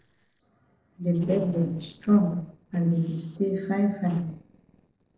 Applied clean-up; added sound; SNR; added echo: neural separator model SepFormer DNS4.